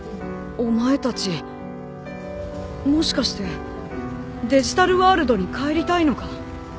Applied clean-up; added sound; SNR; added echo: none; none; none; none.